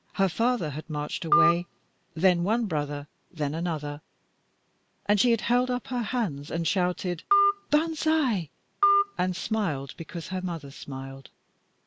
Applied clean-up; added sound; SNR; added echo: none; Telephone; 0 dB; none.